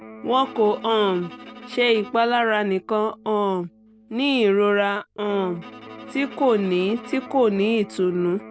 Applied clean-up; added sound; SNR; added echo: none; Electric guitar + Bowed string instrument; 18 dB; none.